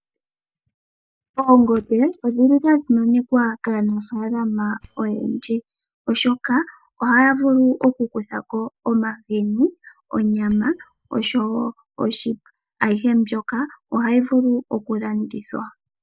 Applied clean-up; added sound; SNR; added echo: neural mask model DeepFilterNet 3.